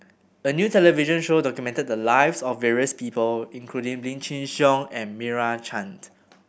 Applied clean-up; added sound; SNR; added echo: none; none; none; none.